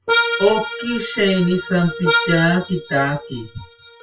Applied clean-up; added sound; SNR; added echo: classical method WPE with log-MMSE.